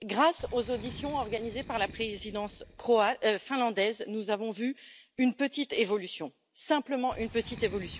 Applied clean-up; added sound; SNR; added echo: none; Boom; 18 dB; none.